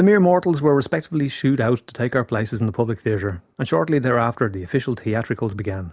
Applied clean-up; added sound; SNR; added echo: none; none; none; none.